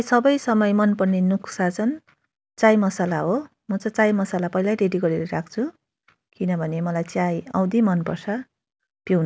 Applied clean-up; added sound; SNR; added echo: none; none; none; none.